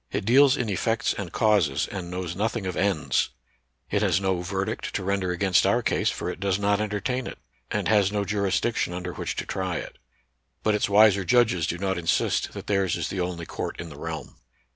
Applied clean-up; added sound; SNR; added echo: none; none; none; none.